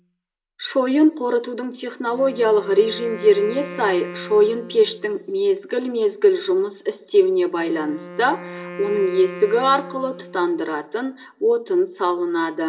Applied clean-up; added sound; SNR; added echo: none; Wind instrument, woodwind instrument; 17 dB; reverberation time 0.7 s.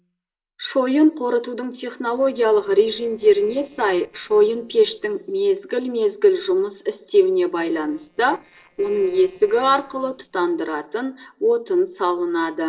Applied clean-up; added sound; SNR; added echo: neural separator model SepFormer DNS4.